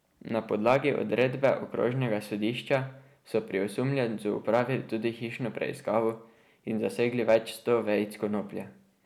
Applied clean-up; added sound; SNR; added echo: none; none; none; none.